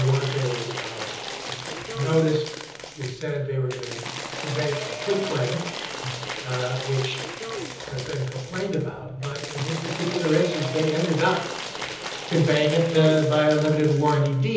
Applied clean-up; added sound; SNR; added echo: none; Applause / Crowd / Cheering; 9 dB; reverberation time 1.3 s.